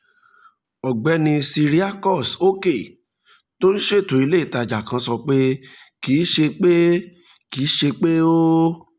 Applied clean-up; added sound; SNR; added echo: none; none; none; none.